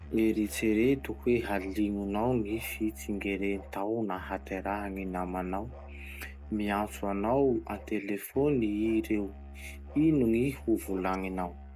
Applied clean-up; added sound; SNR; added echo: none; Musical instrument; 15 dB; none.